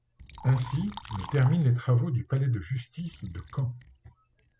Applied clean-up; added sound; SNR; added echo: none; Liquid; 18 dB; none.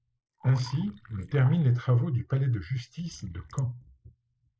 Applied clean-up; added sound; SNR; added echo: neural mask model Resemble Enhance denoiser.